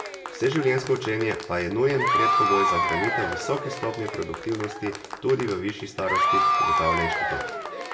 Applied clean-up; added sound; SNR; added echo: none; Applause / Crowd / Cheering; -1 dB; reverberation time 0.2 s.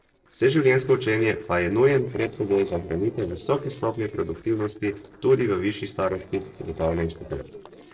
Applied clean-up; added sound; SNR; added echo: neural separator model SepFormer DNS4.